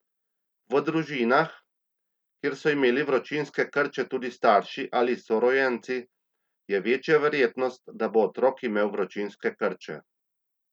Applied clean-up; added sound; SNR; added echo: none; none; none; none.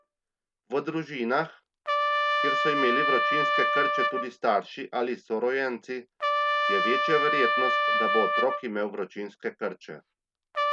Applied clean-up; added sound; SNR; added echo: none; Trumpet; -2 dB; none.